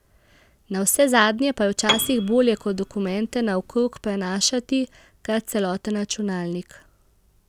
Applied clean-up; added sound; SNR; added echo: none; Piano; 8 dB; none.